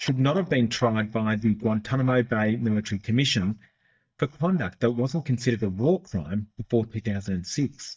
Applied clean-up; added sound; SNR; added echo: neural mask model DeepFilterNet 3.